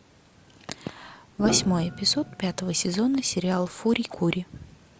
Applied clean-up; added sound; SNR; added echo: none; Piano; 9 dB; none.